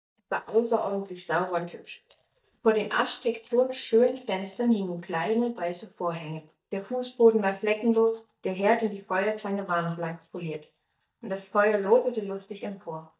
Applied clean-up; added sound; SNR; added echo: neural mask model DeepFilterNet 3.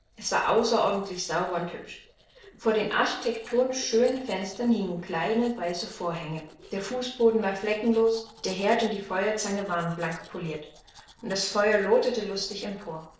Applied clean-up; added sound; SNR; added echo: neural separator model SepFormer DNS4.